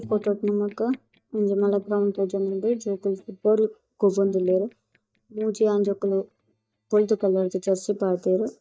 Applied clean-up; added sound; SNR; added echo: neural mask model DeepFilterNet 3.